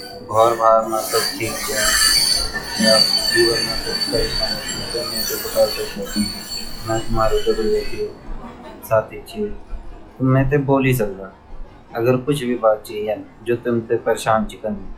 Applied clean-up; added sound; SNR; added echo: classical method log-MMSE.